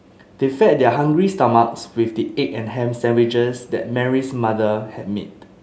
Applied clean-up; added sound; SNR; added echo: none; none; none; none.